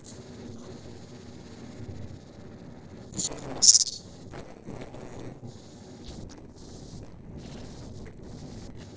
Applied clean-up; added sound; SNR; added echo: neural separator model SepFormer DNS4.